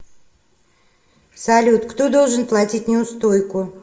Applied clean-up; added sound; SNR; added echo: none; none; none; reverberation time 0.6 s.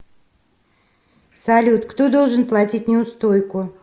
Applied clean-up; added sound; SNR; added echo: none; none; none; none.